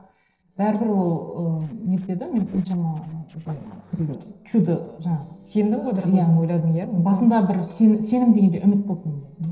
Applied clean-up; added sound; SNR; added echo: neural separator model SepFormer DNS4.